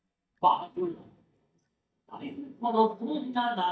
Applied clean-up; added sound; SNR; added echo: neural mask model DeepFilterNet 3.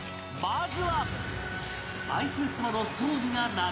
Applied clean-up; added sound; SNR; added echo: none; none; none; none.